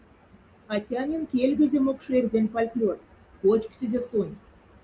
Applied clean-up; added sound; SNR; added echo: none; none; none; none.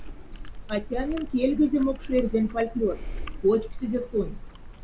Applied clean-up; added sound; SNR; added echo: none; Chewing, mastication; 9 dB; none.